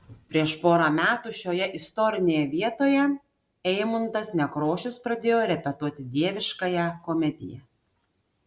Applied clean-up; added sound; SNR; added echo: none; none; none; none.